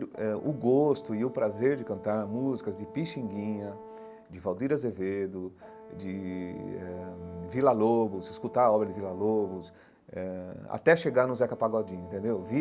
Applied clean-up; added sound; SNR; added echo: none; Brass instrument; 17 dB; none.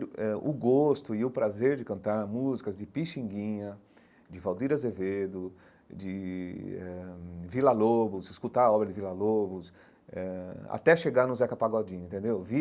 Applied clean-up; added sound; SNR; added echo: none; none; none; none.